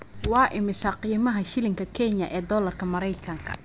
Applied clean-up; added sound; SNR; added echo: none; Fire; 17 dB; none.